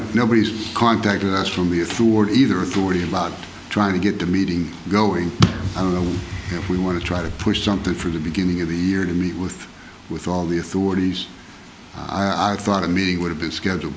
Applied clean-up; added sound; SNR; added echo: none; none; none; none.